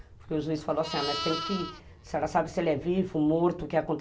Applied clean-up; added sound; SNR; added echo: none; Livestock, farm animals, working animals; 11 dB; none.